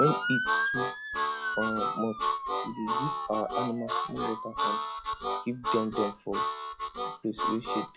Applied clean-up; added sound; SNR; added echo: classical method log-MMSE.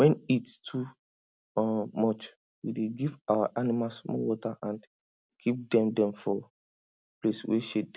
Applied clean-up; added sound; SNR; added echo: none; none; none; none.